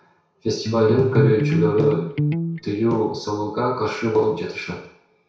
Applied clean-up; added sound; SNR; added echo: none; Electric guitar; 0 dB; reverberation time 0.6 s.